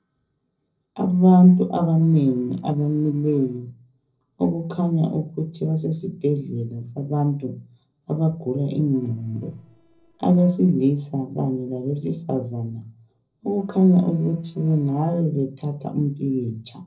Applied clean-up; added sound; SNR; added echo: neural separator model SepFormer DNS4.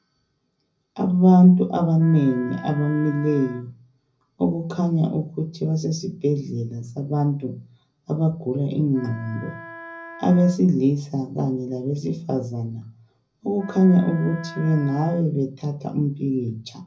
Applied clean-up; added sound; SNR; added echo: none; Wind instrument, woodwind instrument; 18 dB; reverberation time 0.4 s.